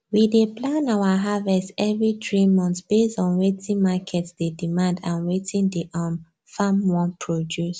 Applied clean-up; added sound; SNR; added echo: none; none; none; none.